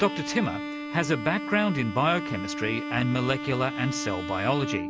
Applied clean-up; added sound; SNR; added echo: none; Bowed string instrument; 6 dB; none.